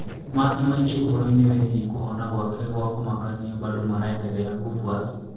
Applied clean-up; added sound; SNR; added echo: neural separator model SepFormer DNS4.